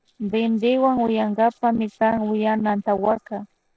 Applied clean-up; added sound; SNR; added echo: neural separator model SepFormer DNS4.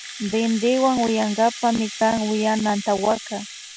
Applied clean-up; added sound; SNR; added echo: none; Rattle (instrument); 13 dB; none.